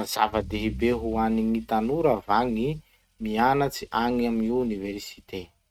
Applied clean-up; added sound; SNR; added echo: neural mask model RNNoise.